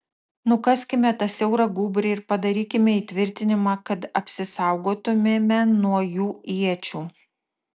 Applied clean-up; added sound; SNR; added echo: none; none; none; none.